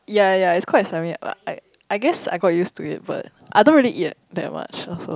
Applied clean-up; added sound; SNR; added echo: none; none; none; none.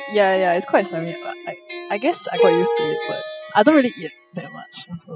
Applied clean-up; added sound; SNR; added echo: classical method spectral subtraction.